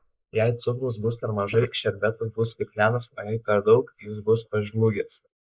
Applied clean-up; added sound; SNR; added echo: neural mask model Resemble Enhance denoiser.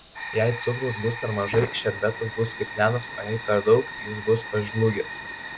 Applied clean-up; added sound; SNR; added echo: none; Fire; 10 dB; none.